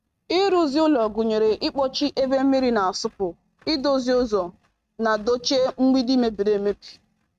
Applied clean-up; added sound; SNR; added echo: neural mask model RNNoise.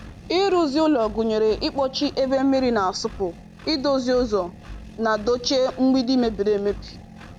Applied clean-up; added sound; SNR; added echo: none; Engine; 18 dB; none.